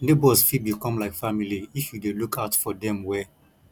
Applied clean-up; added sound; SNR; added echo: none; none; none; none.